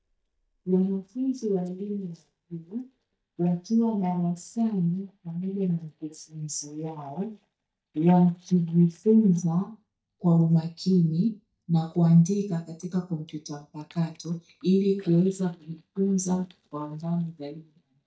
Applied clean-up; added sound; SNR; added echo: neural mask model DeepFilterNet 3.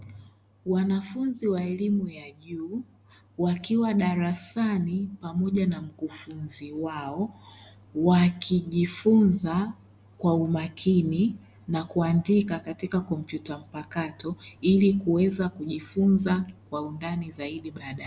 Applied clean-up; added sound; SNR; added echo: none; none; none; none.